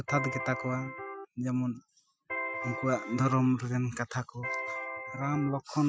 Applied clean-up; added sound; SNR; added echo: classical method Wiener filter.